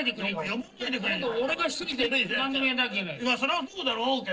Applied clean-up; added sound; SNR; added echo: neural separator model SepFormer DNS4.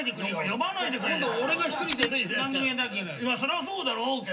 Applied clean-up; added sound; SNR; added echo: none; Telephone; 10 dB; reverberation time 0.4 s.